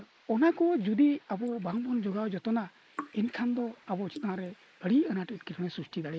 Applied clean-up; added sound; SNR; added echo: neural mask model Resemble Enhance denoiser.